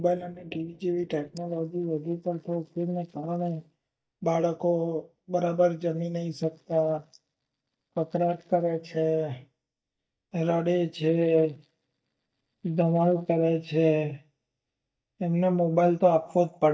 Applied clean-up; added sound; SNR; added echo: neural mask model DeepFilterNet 3.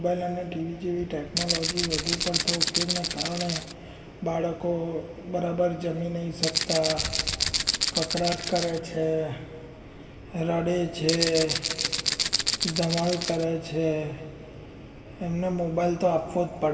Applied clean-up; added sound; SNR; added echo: none; Rattle (instrument); 0 dB; reverberation time 2.1 s.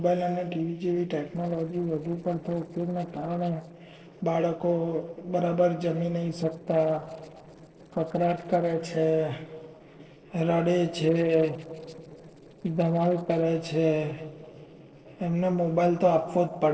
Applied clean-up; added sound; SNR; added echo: neural separator model SepFormer DNS4.